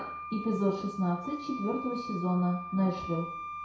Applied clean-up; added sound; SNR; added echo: none; Wind instrument, woodwind instrument; 9 dB; reverberation time 0.6 s.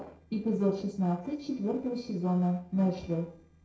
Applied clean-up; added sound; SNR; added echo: neural separator model SepFormer DNS4.